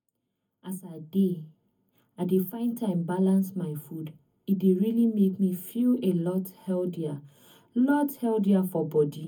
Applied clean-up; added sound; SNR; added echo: none; none; none; reverberation time 0.3 s.